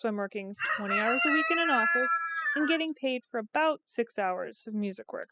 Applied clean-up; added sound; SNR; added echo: classical method spectral subtraction.